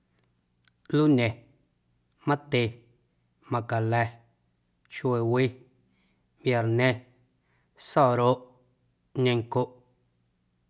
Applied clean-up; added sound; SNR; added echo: none; none; none; none.